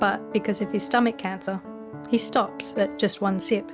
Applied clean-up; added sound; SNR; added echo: none; Piano; 12 dB; none.